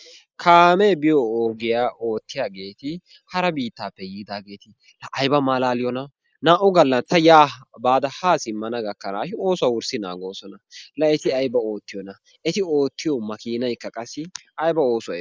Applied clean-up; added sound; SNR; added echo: neural mask model Resemble Enhance denoiser.